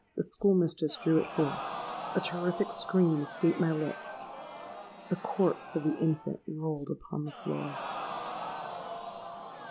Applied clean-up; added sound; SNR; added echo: none; Crowd; 10 dB; none.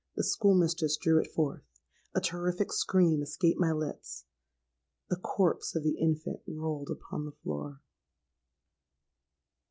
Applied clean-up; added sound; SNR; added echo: none; none; none; none.